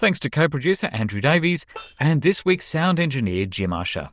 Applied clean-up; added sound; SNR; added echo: neural diffusion model UNIVERSE++.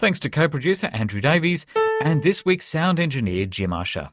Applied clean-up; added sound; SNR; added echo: neural mask model RNNoise.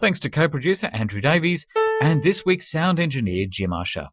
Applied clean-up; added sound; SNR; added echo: classical method Wiener filter.